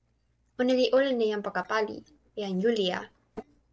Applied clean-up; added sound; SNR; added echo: neural separator model SepFormer DNS4.